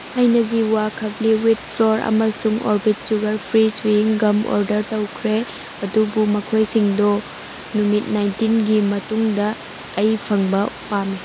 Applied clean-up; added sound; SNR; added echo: none; Water; 16 dB; none.